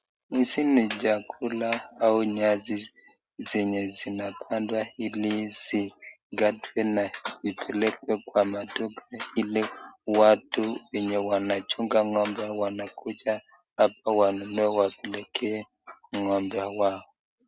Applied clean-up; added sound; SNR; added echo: none; none; none; none.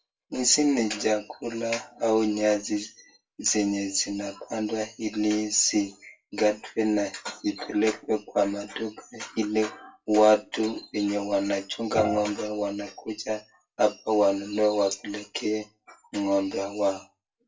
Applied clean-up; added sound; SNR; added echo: none; Bowed string instrument; 7 dB; reverberation time 0.2 s.